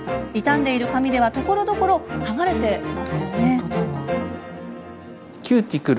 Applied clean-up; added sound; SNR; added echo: none; none; none; none.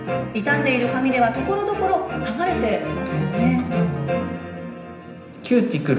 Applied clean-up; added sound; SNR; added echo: none; none; none; reverberation time 0.9 s.